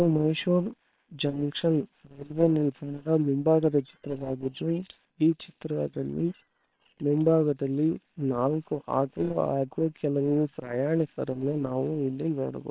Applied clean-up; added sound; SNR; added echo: neural separator model SepFormer WHAM!.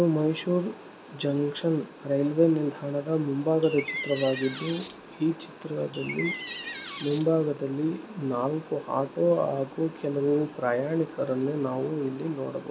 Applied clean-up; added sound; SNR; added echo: none; Door; 10 dB; none.